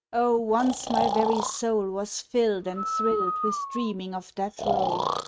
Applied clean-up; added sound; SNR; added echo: neural mask model RNNoise.